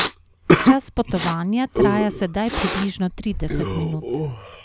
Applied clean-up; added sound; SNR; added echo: none; Respiratory sounds; -2 dB; none.